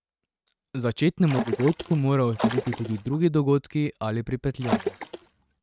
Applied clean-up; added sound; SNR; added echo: neural mask model RNNoise.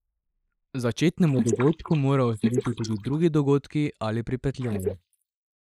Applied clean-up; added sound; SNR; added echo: neural mask model Resemble Enhance denoiser.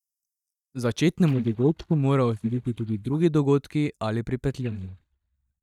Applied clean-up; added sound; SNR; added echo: neural mask model DeepFilterNet 3.